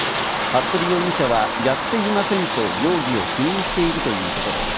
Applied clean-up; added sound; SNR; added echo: none; Bathtub (filling or washing); -2 dB; none.